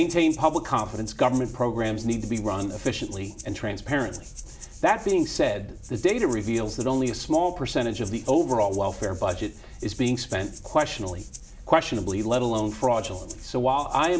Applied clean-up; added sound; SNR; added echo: none; Rattle (instrument); 20 dB; none.